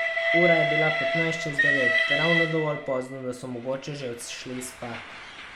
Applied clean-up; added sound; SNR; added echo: none; Train; -2 dB; none.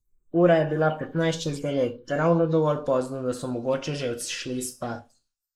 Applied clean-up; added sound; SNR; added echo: neural mask model Resemble Enhance denoiser.